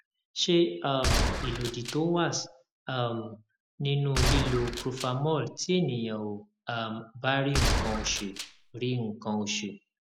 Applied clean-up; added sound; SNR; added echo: none; Gunshot, gunfire; 0 dB; none.